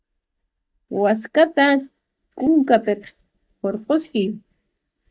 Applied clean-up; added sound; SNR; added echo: neural mask model DeepFilterNet 3.